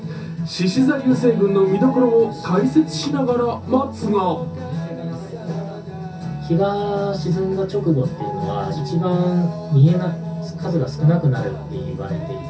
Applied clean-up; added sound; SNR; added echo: none; Piano; 19 dB; reverberation time 0.3 s.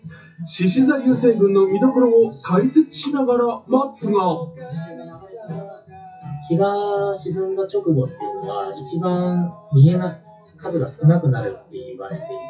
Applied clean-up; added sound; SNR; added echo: classical method WPE with log-MMSE.